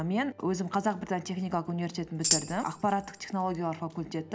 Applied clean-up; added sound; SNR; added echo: none; Tambourine; 2 dB; none.